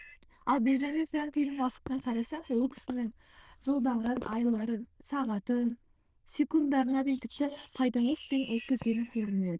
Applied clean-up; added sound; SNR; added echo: neural diffusion model UNIVERSE++.